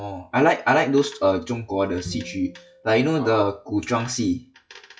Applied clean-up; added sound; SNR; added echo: classical method log-MMSE.